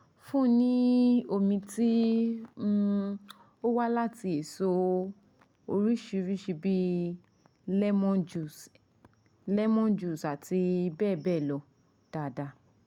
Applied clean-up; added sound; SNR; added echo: none; none; none; none.